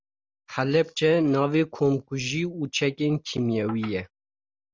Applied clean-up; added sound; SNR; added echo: none; none; none; none.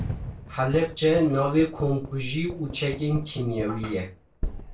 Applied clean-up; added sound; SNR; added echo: none; Fireworks; 10 dB; reverberation time 0.2 s.